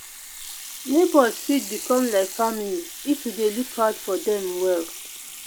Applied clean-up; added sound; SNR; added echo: none; Sink (filling or washing) / Water tap, faucet; 12 dB; none.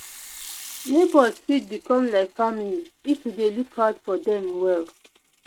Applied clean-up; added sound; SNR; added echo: neural mask model RNNoise.